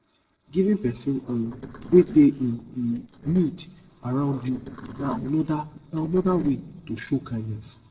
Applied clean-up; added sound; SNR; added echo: neural separator model SepFormer DNS4.